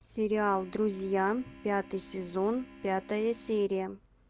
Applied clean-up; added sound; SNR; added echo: none; Organ; 20 dB; none.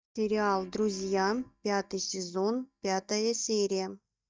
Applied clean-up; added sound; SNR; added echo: neural mask model DeepFilterNet 3.